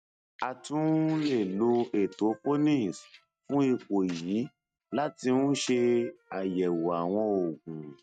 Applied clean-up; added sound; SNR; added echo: neural mask model RNNoise.